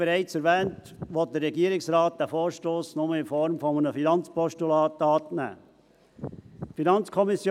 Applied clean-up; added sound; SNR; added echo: none; Wind; 14 dB; none.